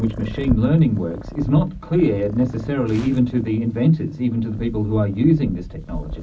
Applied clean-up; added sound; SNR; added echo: none; Purr; 12 dB; reverberation time 0.4 s.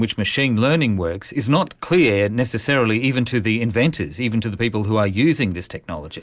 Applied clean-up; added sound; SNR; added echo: none; none; none; none.